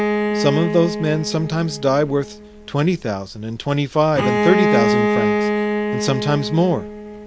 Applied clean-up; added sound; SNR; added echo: none; Bowed string instrument; 1 dB; none.